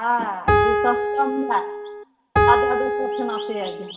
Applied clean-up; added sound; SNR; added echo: none; Piano; -4 dB; reverberation time 0.7 s.